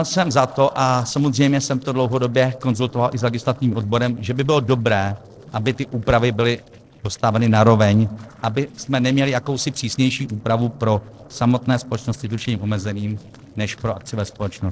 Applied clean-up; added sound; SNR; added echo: neural separator model SepFormer DNS4.